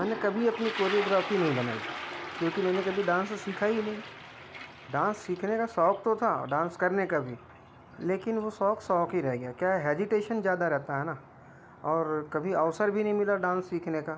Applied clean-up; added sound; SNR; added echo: none; Toilet flush; 13 dB; none.